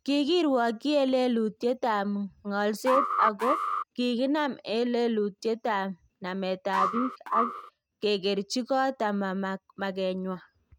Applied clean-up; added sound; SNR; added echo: neural mask model RNNoise.